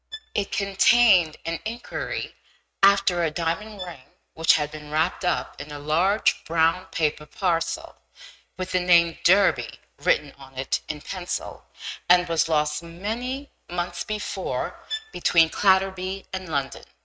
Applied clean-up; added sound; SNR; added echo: neural mask model RNNoise.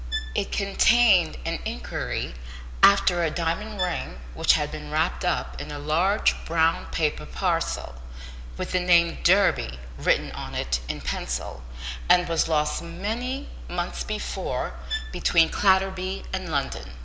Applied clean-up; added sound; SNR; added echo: none; Bowed string instrument; 11 dB; none.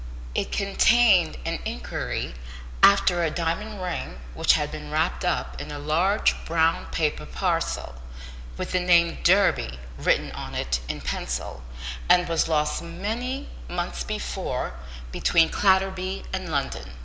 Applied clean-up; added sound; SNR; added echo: none; none; none; none.